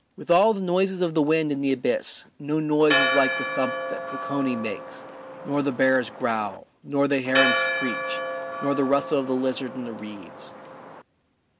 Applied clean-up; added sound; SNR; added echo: none; Church bell; 3 dB; none.